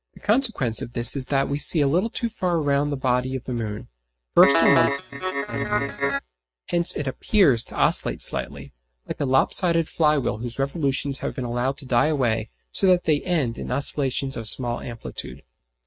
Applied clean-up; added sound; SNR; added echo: neural mask model RNNoise.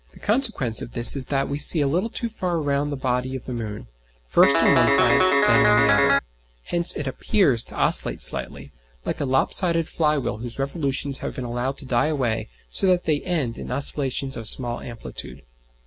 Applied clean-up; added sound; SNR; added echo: none; Guitar; -4 dB; none.